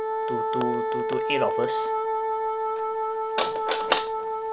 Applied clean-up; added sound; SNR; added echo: none; Wind instrument, woodwind instrument; -4 dB; none.